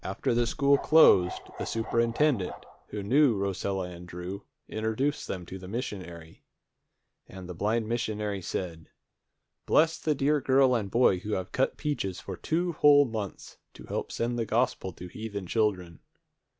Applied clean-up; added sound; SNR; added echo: none; Bark; 13 dB; none.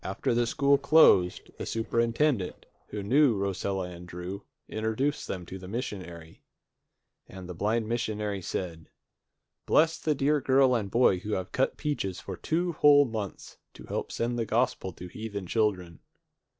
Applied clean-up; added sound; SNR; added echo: neural separator model SepFormer DNS4.